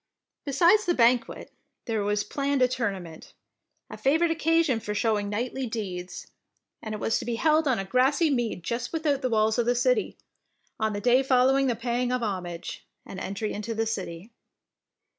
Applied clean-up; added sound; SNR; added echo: none; none; none; none.